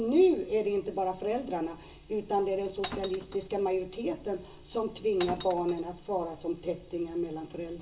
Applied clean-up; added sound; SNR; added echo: none; Glass; 13 dB; reverberation time 0.4 s.